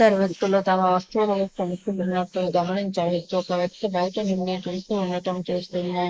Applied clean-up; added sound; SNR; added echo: neural mask model Resemble Enhance denoiser.